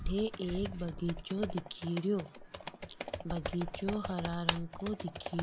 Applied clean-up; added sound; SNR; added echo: none; Computer keyboard; 2 dB; none.